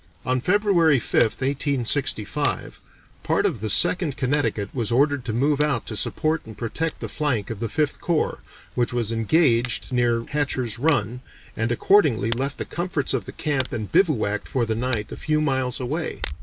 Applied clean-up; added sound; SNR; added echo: none; Tick; 14 dB; none.